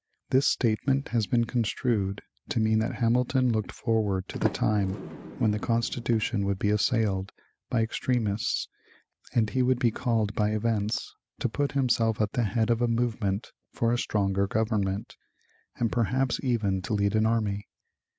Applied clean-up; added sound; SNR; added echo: none; Sliding door; 11 dB; none.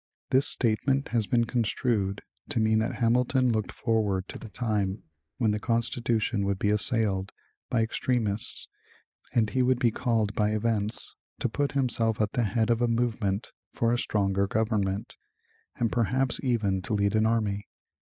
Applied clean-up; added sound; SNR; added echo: neural mask model DeepFilterNet 3.